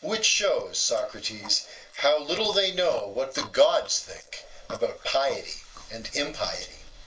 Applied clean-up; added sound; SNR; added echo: neural mask model Resemble Enhance denoiser.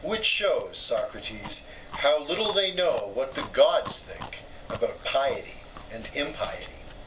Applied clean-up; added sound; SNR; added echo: none; Chewing, mastication; 17 dB; none.